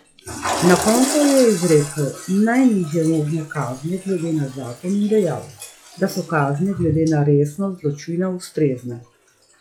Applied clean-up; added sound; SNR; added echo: classical method log-MMSE.